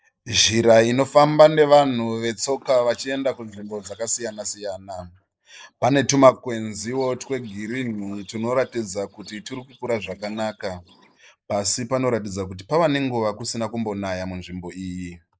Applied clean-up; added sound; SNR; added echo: neural mask model Resemble Enhance denoiser.